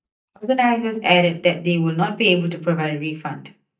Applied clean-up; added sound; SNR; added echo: neural mask model DeepFilterNet 3.